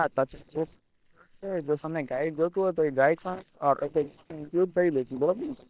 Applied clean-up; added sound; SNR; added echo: neural separator model SepFormer WHAM!.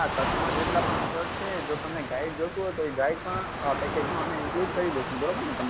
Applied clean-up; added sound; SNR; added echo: none; Waves, surf; 1 dB; none.